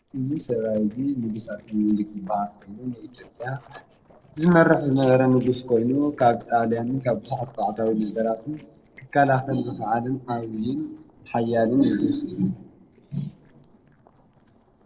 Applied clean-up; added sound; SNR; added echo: neural separator model SepFormer DNS4.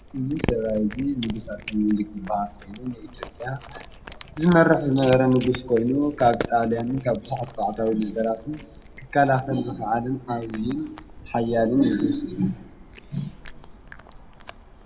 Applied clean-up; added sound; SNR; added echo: none; Cat; 14 dB; reverberation time 0.9 s.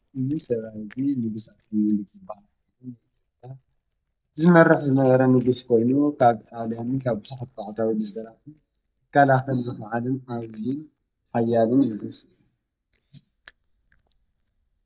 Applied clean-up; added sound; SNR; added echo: neural mask model DeepFilterNet 3.